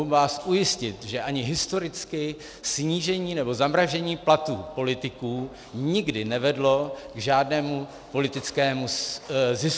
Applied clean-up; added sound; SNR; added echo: none; none; none; none.